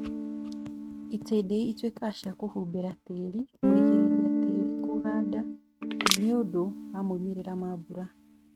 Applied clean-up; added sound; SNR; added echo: neural mask model RNNoise.